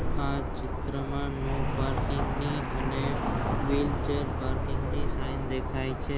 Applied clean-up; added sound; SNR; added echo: none; Traffic noise, roadway noise; -4 dB; none.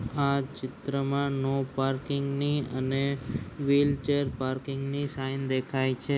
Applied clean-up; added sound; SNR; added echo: none; none; none; none.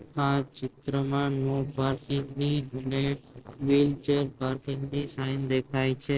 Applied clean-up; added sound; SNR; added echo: neural separator model SepFormer DNS4.